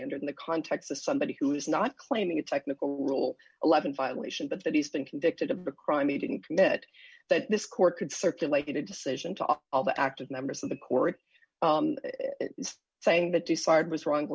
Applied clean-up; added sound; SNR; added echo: none; none; none; none.